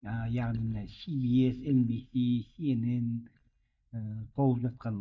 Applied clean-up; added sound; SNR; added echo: neural mask model DeepFilterNet 3.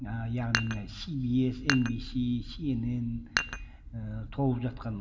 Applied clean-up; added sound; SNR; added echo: none; Dishes, pots, and pans; 6 dB; reverberation time 1.8 s.